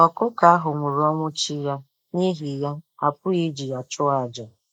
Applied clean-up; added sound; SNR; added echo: neural mask model Resemble Enhance denoiser.